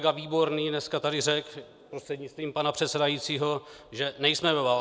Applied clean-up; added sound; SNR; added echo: none; none; none; none.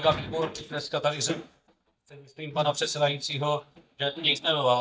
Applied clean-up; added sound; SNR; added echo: neural mask model DeepFilterNet 3.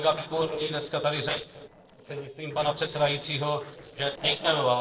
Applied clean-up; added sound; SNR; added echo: neural separator model SepFormer DNS4.